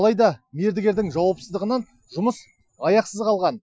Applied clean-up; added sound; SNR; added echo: classical method Wiener filter.